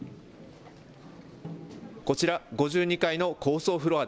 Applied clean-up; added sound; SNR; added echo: none; Snare drum; 18 dB; none.